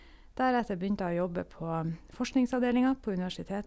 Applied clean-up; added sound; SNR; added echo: none; none; none; none.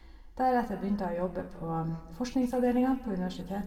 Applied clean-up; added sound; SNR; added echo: none; none; none; reverberation time 1.3 s.